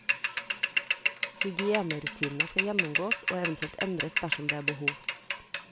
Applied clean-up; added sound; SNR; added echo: none; Mechanisms / Bicycle; -3 dB; none.